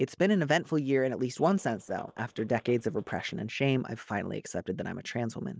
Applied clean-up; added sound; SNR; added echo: neural separator model SepFormer DNS4.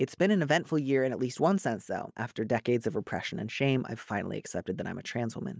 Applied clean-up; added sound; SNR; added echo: none; none; none; none.